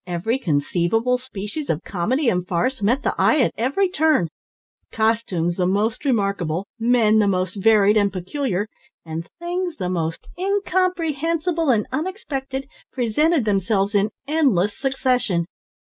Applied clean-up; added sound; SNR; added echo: none; none; none; none.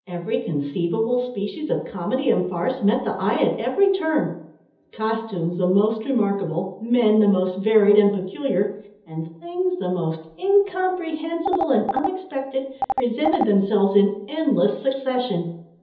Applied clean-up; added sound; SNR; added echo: none; Telephone; 6 dB; reverberation time 0.7 s.